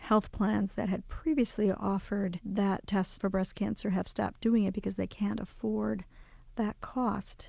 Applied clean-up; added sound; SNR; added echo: none; none; none; none.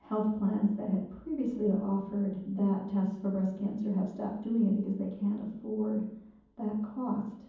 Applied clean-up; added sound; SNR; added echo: none; none; none; reverberation time 1.2 s.